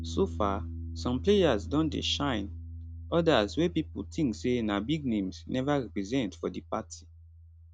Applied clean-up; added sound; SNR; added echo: none; Piano; 11 dB; none.